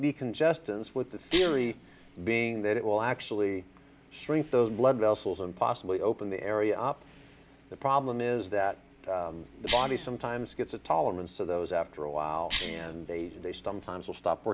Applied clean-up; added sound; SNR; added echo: none; Cough; 10 dB; none.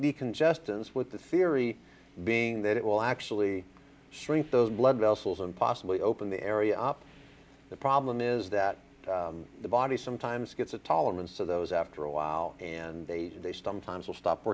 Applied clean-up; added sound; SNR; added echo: none; none; none; none.